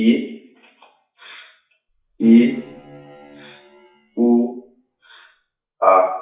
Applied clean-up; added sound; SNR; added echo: classical method WPE with log-MMSE.